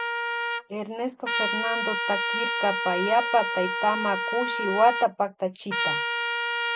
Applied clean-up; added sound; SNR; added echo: none; Trumpet; 1 dB; none.